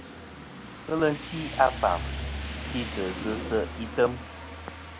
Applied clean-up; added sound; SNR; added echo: none; Rain; 7 dB; none.